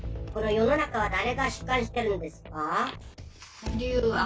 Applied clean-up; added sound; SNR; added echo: none; none; none; none.